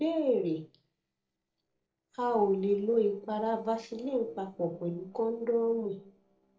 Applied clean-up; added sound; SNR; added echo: neural separator model SepFormer DNS4.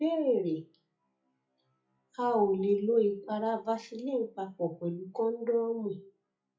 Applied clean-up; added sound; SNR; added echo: classical method WPE with log-MMSE.